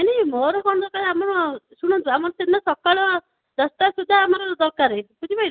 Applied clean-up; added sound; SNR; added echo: none; none; none; none.